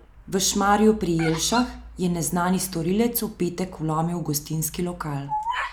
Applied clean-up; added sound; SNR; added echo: none; Bird vocalization, bird call, bird song; 13 dB; none.